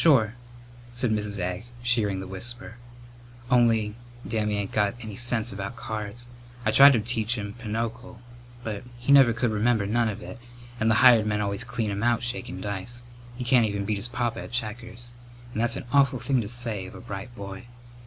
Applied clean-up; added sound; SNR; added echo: none; none; none; none.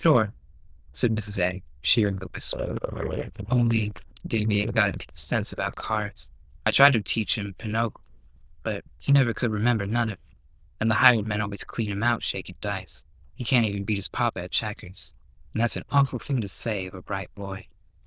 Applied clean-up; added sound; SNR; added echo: neural diffusion model UNIVERSE++.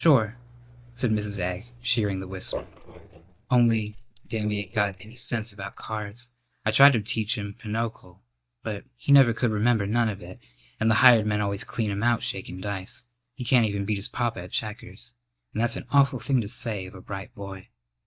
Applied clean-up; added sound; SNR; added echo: neural mask model DeepFilterNet 3.